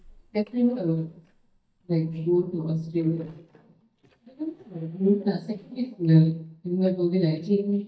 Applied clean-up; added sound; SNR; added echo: neural mask model DeepFilterNet 3.